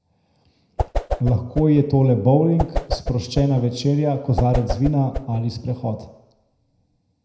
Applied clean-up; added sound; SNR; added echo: none; Whoosh, swoosh, swish; 5 dB; reverberation time 0.7 s.